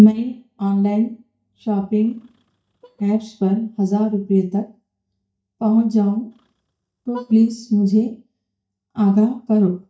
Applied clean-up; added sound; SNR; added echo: neural mask model DeepFilterNet 3.